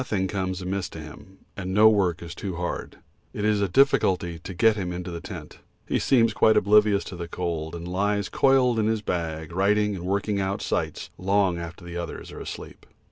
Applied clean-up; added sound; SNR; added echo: none; none; none; none.